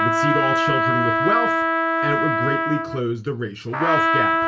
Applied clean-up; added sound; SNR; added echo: none; Trumpet; -5 dB; reverberation time 0.2 s.